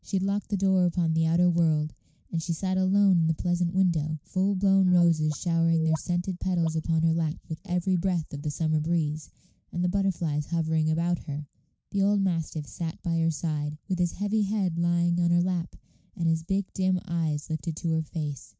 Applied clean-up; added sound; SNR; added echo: neural mask model Resemble Enhance denoiser.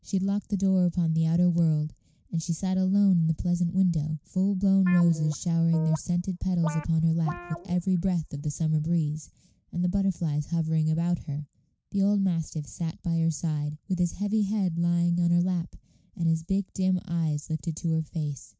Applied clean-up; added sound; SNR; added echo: none; Guitar; 17 dB; none.